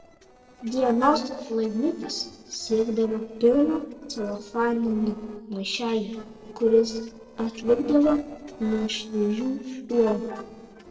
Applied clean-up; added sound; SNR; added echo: neural separator model SepFormer DNS4.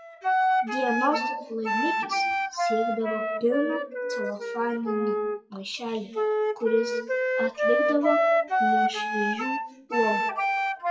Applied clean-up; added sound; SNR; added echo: classical method WPE with log-MMSE.